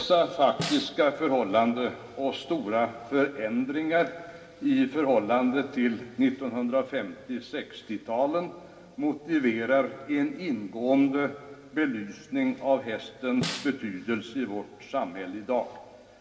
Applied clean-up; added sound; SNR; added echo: none; Snare drum; 10 dB; reverberation time 1.6 s.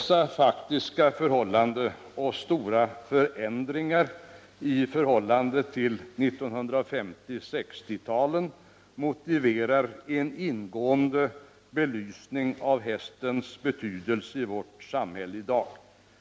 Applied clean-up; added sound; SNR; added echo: none; none; none; none.